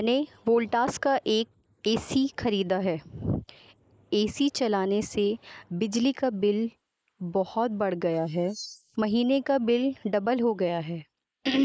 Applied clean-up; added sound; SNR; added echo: neural mask model Resemble Enhance denoiser.